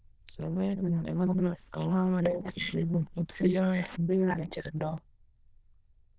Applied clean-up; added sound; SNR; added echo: neural diffusion model UNIVERSE++.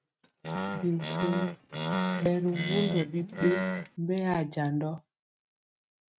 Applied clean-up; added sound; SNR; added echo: neural mask model RNNoise.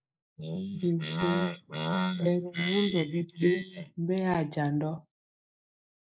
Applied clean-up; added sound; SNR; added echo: neural mask model Resemble Enhance denoiser.